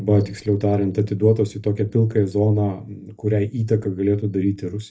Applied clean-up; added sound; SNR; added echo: neural mask model DeepFilterNet 3.